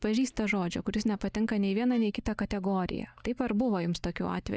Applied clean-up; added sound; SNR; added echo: neural mask model DeepFilterNet 3.